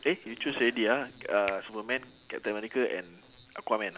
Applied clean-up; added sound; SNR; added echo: none; Finger snapping; 17 dB; none.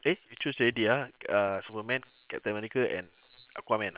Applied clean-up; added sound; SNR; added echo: neural separator model SepFormer WHAM!.